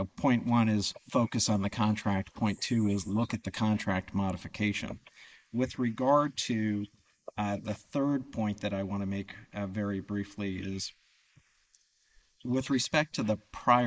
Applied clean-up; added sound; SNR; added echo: neural mask model Resemble Enhance denoiser.